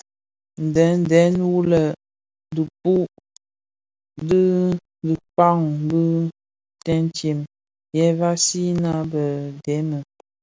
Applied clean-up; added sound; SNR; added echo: none; none; none; none.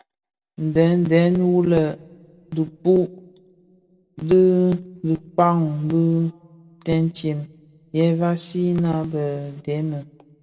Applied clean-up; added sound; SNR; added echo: none; none; none; reverberation time 0.6 s.